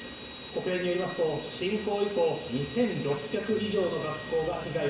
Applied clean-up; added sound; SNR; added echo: none; Bowed string instrument; 15 dB; reverberation time 0.7 s.